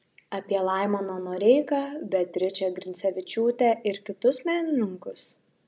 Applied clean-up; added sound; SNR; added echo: none; none; none; none.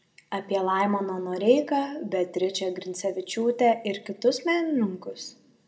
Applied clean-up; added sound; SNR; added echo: none; none; none; reverberation time 0.5 s.